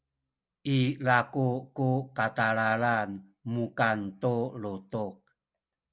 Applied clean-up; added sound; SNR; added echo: none; none; none; none.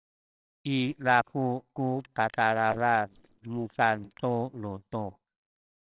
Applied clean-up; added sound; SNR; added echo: neural separator model SepFormer WHAMR!.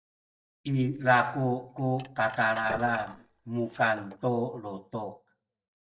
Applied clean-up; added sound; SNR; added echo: neural mask model DeepFilterNet 3.